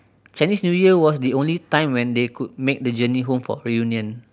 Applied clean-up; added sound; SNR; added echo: none; none; none; none.